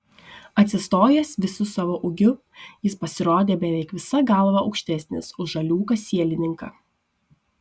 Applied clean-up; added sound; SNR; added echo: none; none; none; none.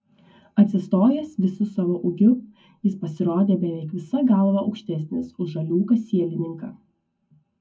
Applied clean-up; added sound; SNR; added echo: none; none; none; reverberation time 0.3 s.